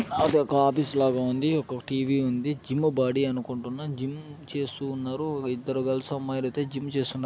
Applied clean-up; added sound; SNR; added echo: none; none; none; none.